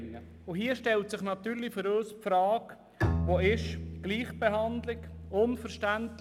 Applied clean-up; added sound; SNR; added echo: none; Bowed string instrument; 6 dB; none.